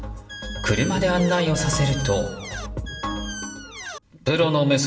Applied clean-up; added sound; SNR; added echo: none; Squeak; 13 dB; reverberation time 1.1 s.